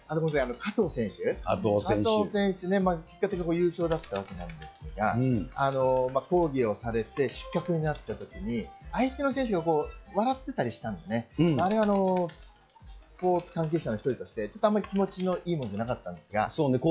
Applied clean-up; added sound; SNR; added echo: classical method log-MMSE.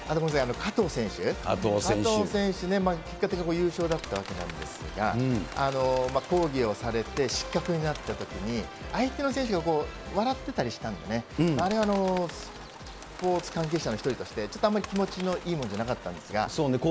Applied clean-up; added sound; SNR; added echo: none; Bird; 17 dB; none.